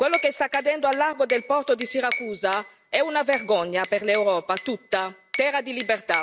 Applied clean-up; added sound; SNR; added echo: none; Glass / Bell; 9 dB; none.